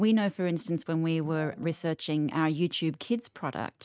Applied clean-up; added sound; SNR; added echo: neural mask model RNNoise.